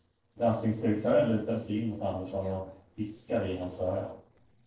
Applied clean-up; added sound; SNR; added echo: neural separator model SepFormer DNS4.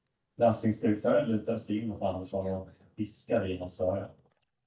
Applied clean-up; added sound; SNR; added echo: neural mask model DeepFilterNet 3.